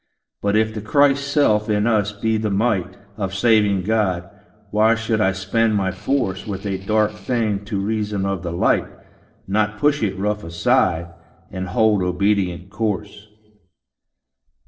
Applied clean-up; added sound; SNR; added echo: neural separator model SepFormer DNS4.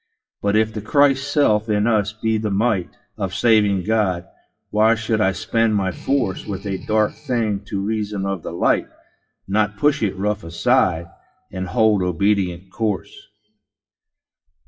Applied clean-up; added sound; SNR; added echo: classical method WPE with log-MMSE.